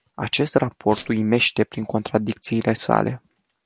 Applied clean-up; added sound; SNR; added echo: none; Squeak; 12 dB; none.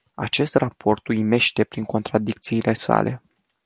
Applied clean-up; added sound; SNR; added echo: none; none; none; none.